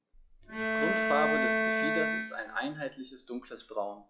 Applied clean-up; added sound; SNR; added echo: classical method log-MMSE.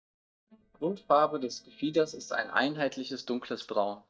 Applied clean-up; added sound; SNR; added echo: neural mask model DeepFilterNet 3.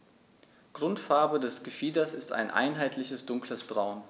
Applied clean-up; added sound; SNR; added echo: none; none; none; none.